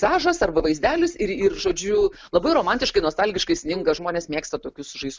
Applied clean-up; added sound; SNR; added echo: none; Marimba, xylophone; 18 dB; none.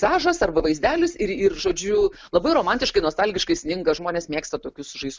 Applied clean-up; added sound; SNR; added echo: none; none; none; none.